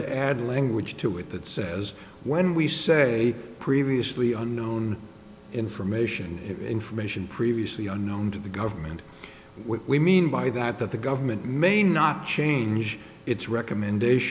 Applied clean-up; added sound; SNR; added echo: none; none; none; none.